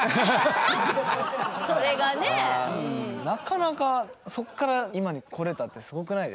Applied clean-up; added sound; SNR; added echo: none; none; none; none.